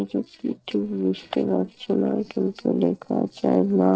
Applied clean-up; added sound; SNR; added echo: neural separator model SepFormer DNS4.